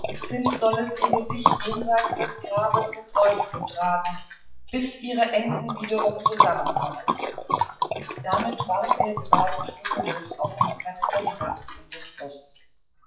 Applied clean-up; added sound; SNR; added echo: classical method WPE with log-MMSE.